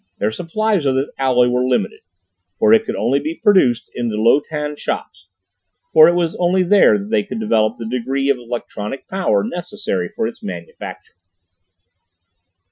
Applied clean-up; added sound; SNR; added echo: classical method Wiener filter.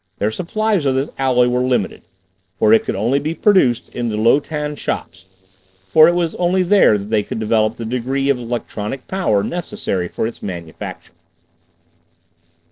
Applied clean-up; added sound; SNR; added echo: neural separator model SepFormer DNS4.